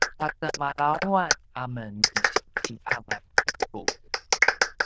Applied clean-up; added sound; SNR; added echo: neural diffusion model UNIVERSE++.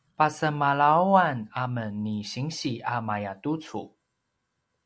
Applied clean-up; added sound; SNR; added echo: none; none; none; none.